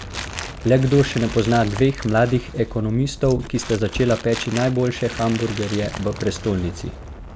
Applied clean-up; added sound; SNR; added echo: none; Explosion + Crumpling, crinkling; 12 dB; none.